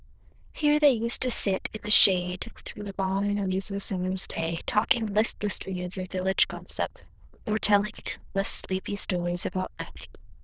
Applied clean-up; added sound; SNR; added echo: neural diffusion model UNIVERSE++.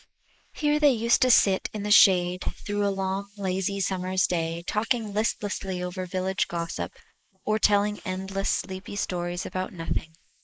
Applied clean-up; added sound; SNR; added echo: neural mask model Resemble Enhance denoiser.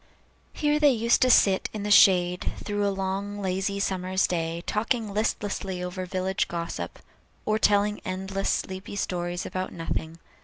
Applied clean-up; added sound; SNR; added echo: none; none; none; none.